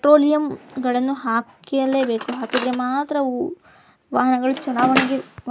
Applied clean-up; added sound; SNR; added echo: none; Drawer open or close; 11 dB; none.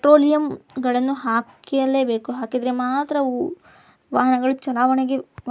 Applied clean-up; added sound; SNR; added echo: none; none; none; none.